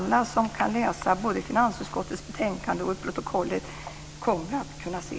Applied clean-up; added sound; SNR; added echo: none; none; none; none.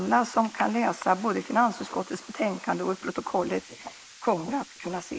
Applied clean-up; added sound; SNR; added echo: neural mask model Resemble Enhance denoiser.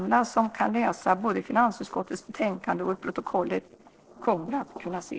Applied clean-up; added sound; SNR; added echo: neural separator model SepFormer DNS4.